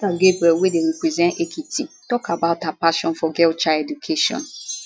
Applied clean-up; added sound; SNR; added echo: classical method log-MMSE.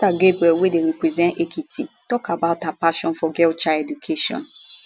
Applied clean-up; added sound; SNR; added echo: none; Wind chime; 19 dB; none.